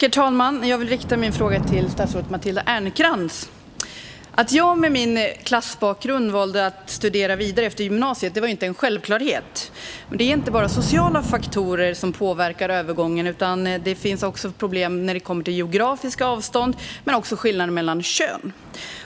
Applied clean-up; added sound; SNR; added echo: none; Thunder / Rain; 10 dB; none.